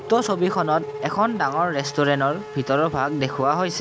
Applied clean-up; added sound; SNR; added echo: none; Race car, auto racing / Accelerating, revving, vroom; 11 dB; none.